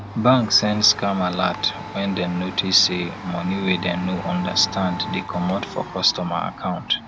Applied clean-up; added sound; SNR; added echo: none; Domestic sounds, home sounds; 11 dB; none.